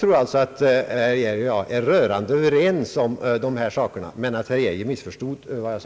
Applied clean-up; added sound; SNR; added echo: none; none; none; none.